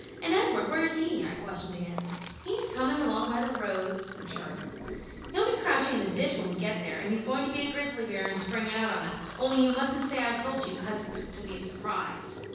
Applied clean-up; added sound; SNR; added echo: none; Sink (filling or washing); 12 dB; reverberation time 1.1 s.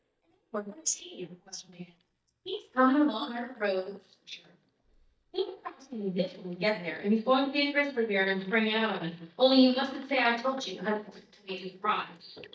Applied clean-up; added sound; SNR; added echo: neural mask model DeepFilterNet 3.